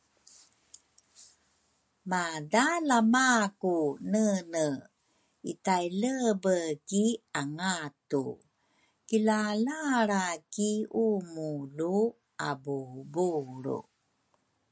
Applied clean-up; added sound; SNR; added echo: none; none; none; none.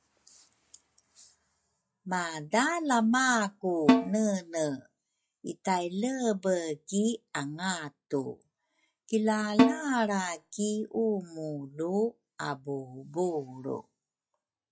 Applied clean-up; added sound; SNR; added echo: classical method log-MMSE.